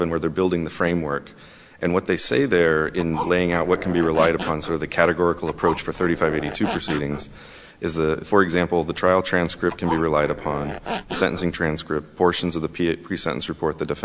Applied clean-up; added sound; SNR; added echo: none; Zipper (clothing); 10 dB; none.